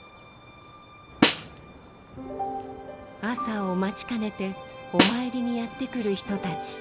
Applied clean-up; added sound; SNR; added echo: none; Snare drum; -3 dB; none.